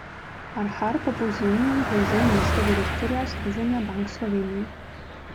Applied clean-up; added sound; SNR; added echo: none; Car passing by; 2 dB; none.